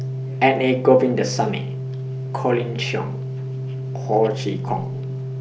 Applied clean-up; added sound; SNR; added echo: none; Organ; 5 dB; none.